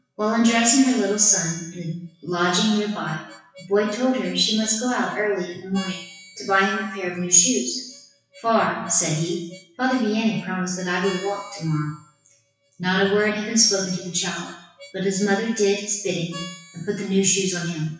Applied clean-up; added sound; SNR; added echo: classical method WPE with log-MMSE.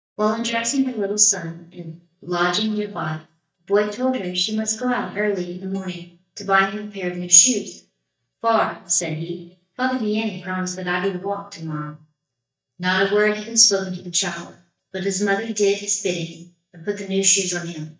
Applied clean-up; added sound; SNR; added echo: neural mask model DeepFilterNet 3.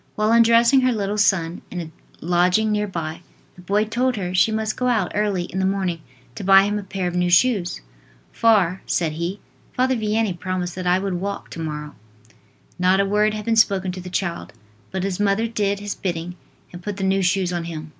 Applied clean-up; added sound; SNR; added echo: none; none; none; none.